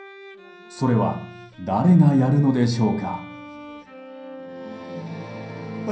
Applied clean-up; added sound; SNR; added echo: none; Bowed string instrument; 18 dB; reverberation time 0.6 s.